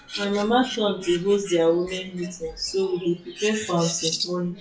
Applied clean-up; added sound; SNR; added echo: classical method WPE with log-MMSE.